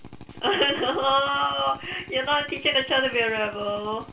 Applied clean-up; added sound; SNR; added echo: none; Drill; 19 dB; reverberation time 0.3 s.